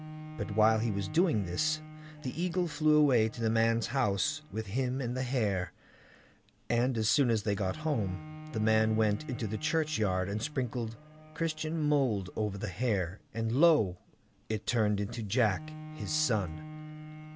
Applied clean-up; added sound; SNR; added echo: none; Bowed string instrument; 16 dB; none.